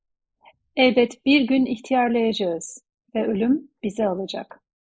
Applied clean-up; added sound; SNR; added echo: neural mask model Resemble Enhance denoiser.